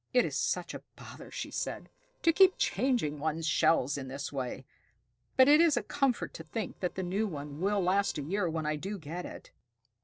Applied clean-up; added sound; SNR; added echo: neural separator model SepFormer DNS4.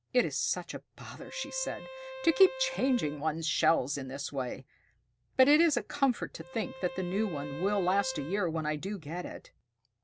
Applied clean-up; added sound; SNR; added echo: none; Bowed string instrument; 14 dB; none.